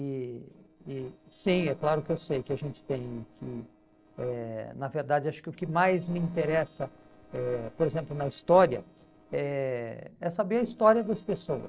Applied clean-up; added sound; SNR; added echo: neural separator model SepFormer DNS4.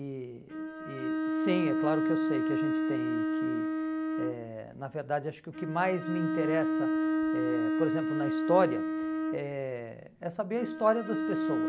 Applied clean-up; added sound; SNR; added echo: none; Bowed string instrument; -2 dB; none.